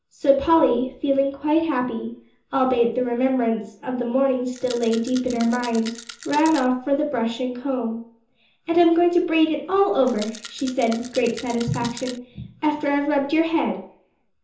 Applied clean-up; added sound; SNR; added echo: none; Rattle; 17 dB; reverberation time 0.6 s.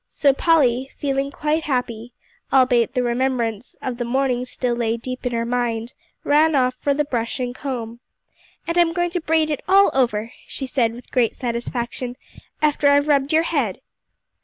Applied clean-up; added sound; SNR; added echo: none; none; none; none.